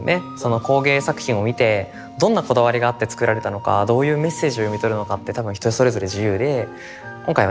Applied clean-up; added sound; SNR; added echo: none; none; none; none.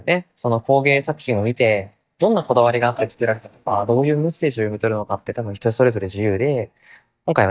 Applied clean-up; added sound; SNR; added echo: neural mask model DeepFilterNet 3.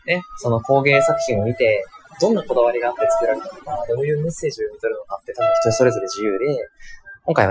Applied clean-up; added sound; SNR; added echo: classical method Wiener filter.